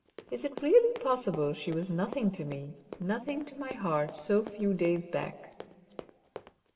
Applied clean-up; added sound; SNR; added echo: none; Run; 17 dB; reverberation time 2.4 s.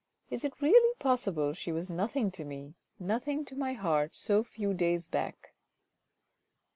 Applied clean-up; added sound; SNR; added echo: none; none; none; none.